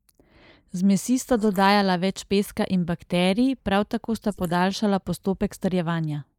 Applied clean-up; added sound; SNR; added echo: neural mask model Resemble Enhance denoiser.